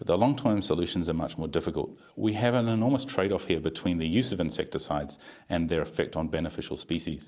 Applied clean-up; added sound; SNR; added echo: none; none; none; none.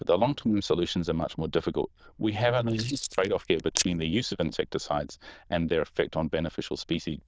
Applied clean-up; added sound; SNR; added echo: neural diffusion model UNIVERSE++.